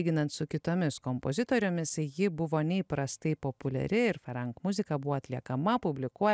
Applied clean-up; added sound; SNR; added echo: none; none; none; none.